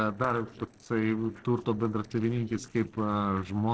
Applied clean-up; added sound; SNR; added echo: neural separator model SepFormer DNS4.